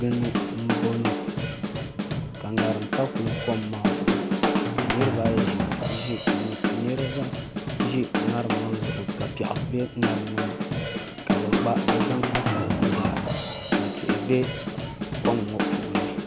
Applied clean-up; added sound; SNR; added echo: none; Drum / Drum kit; -4 dB; none.